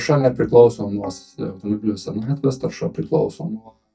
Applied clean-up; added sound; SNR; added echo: neural mask model DeepFilterNet 3.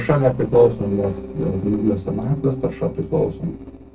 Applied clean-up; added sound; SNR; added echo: neural separator model SepFormer DNS4.